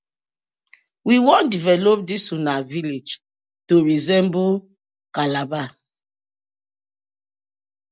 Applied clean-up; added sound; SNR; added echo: none; none; none; none.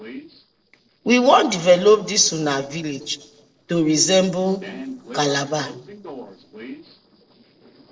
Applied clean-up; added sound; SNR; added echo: neural separator model SepFormer DNS4.